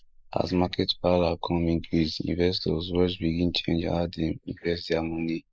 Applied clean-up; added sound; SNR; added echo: neural mask model Resemble Enhance denoiser.